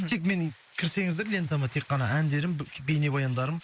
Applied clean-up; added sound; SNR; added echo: neural mask model Resemble Enhance denoiser.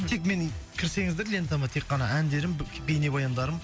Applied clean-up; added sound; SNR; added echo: none; Organ; 20 dB; none.